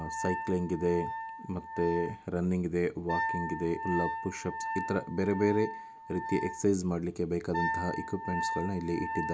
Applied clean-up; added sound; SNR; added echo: none; Wind instrument, woodwind instrument; 5 dB; none.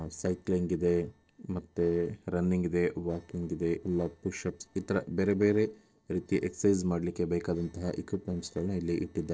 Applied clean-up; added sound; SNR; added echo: neural separator model SepFormer DNS4.